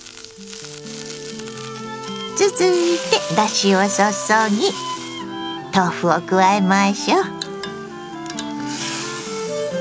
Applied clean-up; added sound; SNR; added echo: none; none; none; none.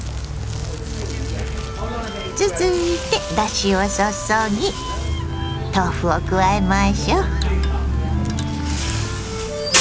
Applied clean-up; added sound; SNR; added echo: none; Bus; 1 dB; none.